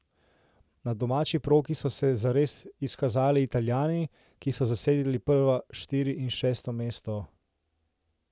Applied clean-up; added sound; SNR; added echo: none; none; none; none.